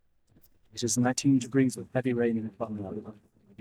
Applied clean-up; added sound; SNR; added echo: neural mask model DeepFilterNet 3.